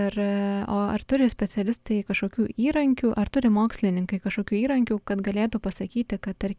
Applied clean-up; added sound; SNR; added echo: none; none; none; none.